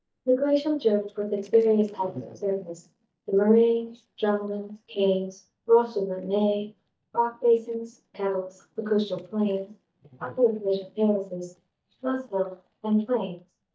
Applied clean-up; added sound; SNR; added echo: neural mask model DeepFilterNet 3.